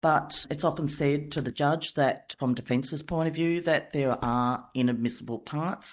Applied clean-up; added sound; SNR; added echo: neural mask model DeepFilterNet 3.